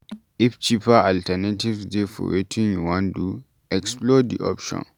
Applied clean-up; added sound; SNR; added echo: none; none; none; none.